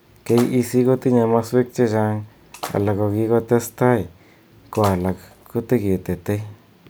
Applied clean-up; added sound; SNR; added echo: none; Splash, splatter; 20 dB; none.